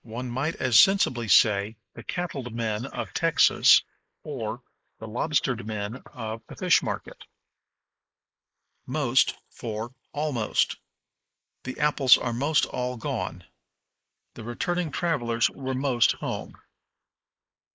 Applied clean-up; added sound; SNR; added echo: neural mask model Resemble Enhance denoiser.